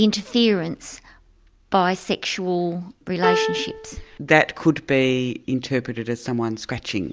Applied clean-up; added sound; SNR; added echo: none; Piano; 3 dB; none.